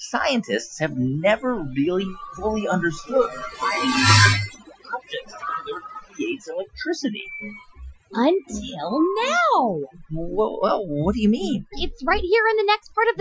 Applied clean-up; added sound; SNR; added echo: classical method Wiener filter.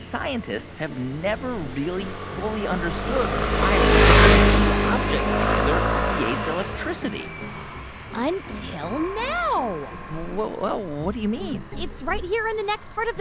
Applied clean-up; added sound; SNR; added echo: none; Engine; -4 dB; none.